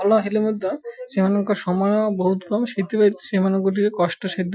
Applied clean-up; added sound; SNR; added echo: classical method Wiener filter.